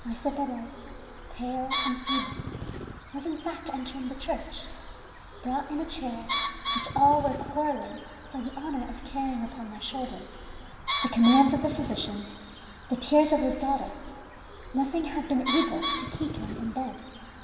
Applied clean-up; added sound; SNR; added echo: none; Bird; 2 dB; reverberation time 2.6 s.